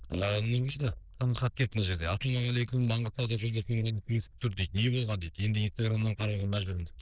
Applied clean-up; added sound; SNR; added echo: neural diffusion model UNIVERSE++.